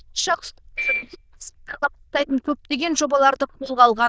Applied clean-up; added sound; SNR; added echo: neural diffusion model UNIVERSE++.